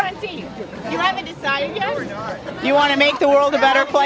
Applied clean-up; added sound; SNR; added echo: none; none; none; none.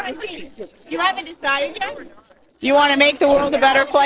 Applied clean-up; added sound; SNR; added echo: neural separator model SepFormer DNS4.